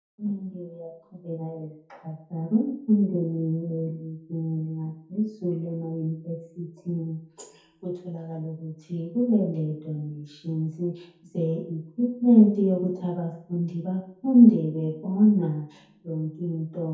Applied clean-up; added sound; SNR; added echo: none; none; none; reverberation time 0.6 s.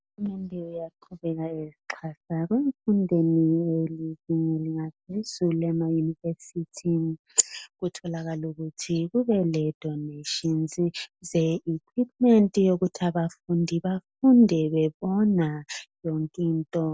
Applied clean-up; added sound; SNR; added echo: none; none; none; none.